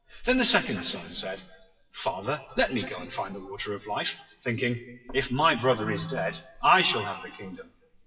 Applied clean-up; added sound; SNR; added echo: classical method WPE with log-MMSE.